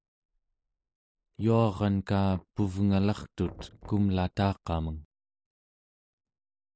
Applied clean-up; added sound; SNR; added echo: neural mask model Resemble Enhance denoiser.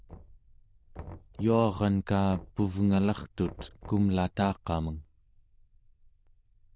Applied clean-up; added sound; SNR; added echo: neural diffusion model UNIVERSE++.